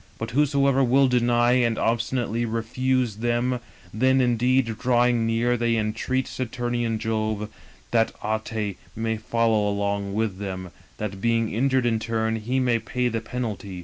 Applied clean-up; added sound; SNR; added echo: none; none; none; none.